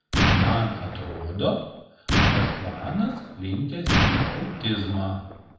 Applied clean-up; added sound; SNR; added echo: none; Explosion; -3 dB; reverberation time 0.8 s.